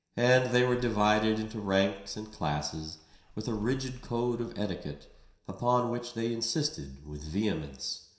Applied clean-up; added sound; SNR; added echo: none; Engine starting / Car; 20 dB; reverberation time 0.7 s.